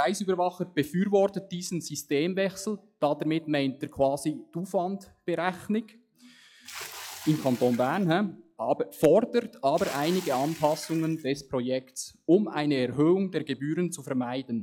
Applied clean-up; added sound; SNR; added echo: classical method log-MMSE.